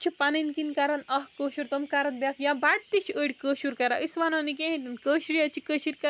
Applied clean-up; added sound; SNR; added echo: none; none; none; none.